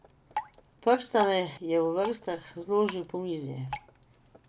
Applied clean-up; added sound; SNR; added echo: none; Drip; 12 dB; none.